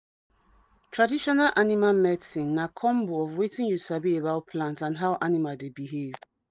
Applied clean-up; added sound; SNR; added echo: none; none; none; none.